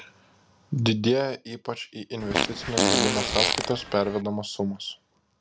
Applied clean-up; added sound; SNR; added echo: none; Fart; -2 dB; none.